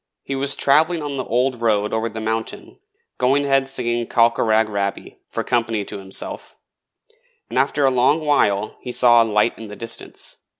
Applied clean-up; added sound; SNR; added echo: none; none; none; none.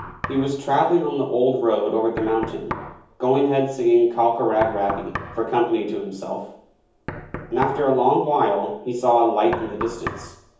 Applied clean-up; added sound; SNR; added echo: none; Knock; 15 dB; reverberation time 0.7 s.